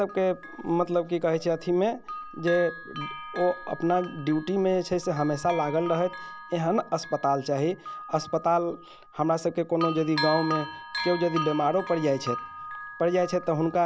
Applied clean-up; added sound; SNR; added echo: none; Bell; 11 dB; none.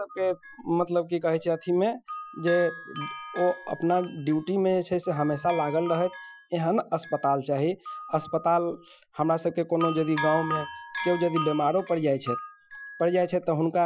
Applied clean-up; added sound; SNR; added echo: classical method Wiener filter.